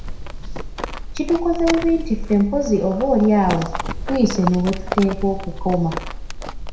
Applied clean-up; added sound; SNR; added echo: none; Livestock, farm animals, working animals; 6 dB; reverberation time 0.6 s.